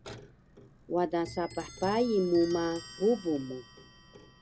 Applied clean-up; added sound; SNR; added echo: none; Clock; 16 dB; none.